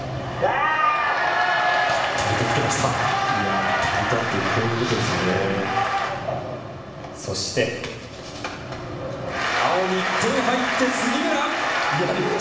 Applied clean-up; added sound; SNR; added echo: none; none; none; reverberation time 1.2 s.